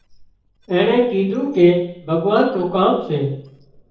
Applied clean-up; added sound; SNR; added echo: neural separator model SepFormer DNS4.